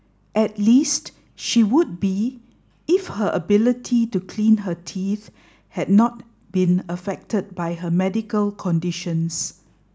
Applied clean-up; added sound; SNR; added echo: none; none; none; none.